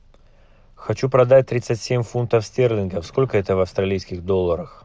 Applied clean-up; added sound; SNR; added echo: none; none; none; none.